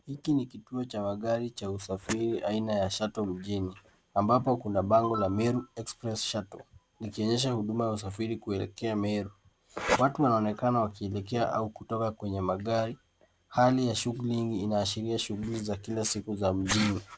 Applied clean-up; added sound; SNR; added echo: none; none; none; none.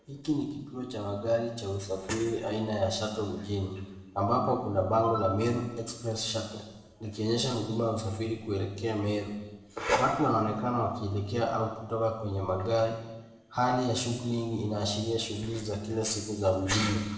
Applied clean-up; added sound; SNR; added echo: none; none; none; reverberation time 1.1 s.